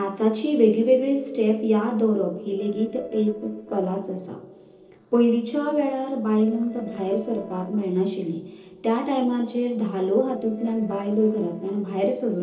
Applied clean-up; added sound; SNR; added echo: neural separator model SepFormer DNS4.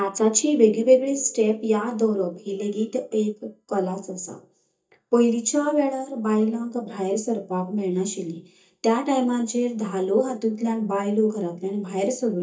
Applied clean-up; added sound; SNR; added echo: neural mask model DeepFilterNet 3.